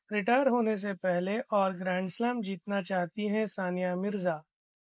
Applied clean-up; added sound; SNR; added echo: neural mask model Resemble Enhance denoiser.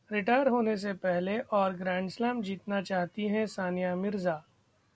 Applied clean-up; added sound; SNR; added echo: none; none; none; none.